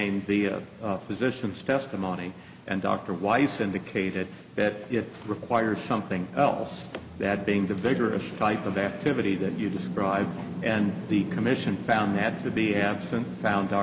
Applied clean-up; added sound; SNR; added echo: none; none; none; none.